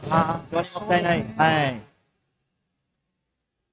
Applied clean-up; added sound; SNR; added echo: neural mask model RNNoise.